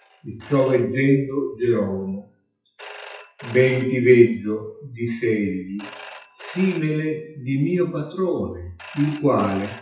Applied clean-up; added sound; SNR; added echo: classical method WPE with log-MMSE.